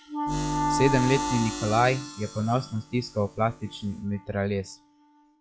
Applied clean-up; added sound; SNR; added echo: classical method log-MMSE.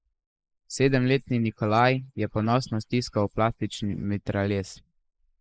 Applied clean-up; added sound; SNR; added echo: neural mask model Resemble Enhance denoiser.